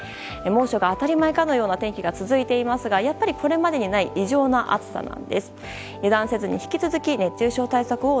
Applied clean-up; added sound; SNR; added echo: none; none; none; none.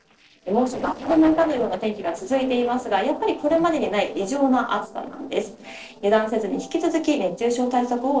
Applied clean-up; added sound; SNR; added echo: neural separator model SepFormer DNS4.